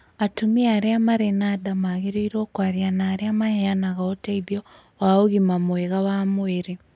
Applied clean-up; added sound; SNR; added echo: none; none; none; none.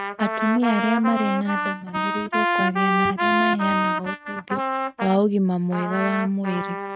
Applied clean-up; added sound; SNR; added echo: neural mask model RNNoise.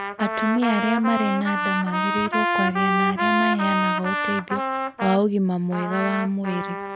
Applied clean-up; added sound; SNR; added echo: none; Trumpet; 1 dB; none.